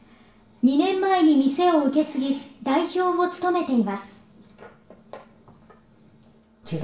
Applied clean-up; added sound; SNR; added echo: none; none; none; reverberation time 0.5 s.